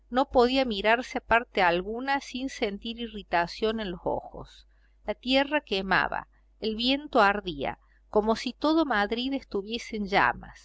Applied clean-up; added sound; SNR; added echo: none; none; none; none.